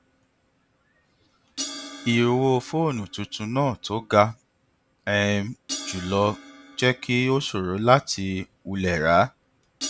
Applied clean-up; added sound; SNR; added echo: none; Crash cymbal; 16 dB; none.